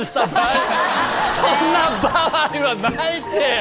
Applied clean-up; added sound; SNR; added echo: none; none; none; none.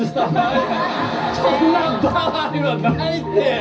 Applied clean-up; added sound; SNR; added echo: none; none; none; reverberation time 0.4 s.